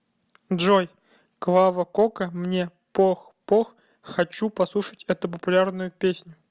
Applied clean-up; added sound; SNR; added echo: none; none; none; none.